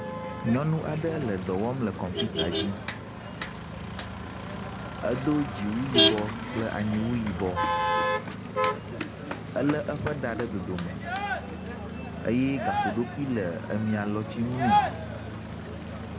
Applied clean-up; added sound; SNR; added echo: none; Motor vehicle (road); -1 dB; none.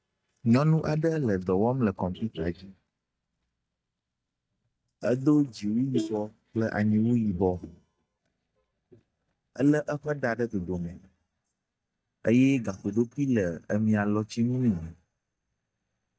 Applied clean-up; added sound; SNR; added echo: neural mask model DeepFilterNet 3.